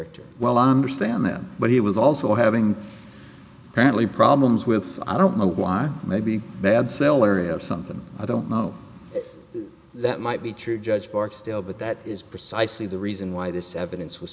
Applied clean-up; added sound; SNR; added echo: none; none; none; none.